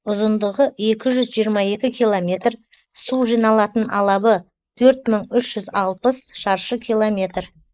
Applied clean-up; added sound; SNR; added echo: neural mask model Resemble Enhance denoiser.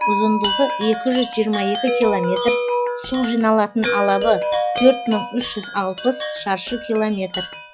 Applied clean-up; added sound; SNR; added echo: classical method log-MMSE.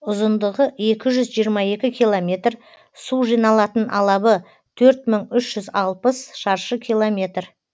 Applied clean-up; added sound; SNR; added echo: none; none; none; none.